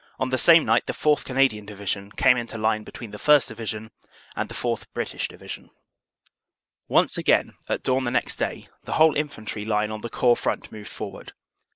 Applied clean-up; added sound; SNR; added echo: neural mask model Resemble Enhance denoiser.